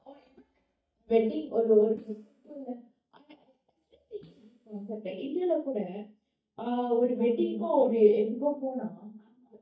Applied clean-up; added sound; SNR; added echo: neural mask model DeepFilterNet 3.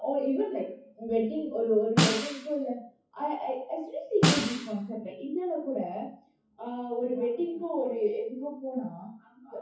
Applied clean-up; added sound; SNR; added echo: classical method WPE with log-MMSE.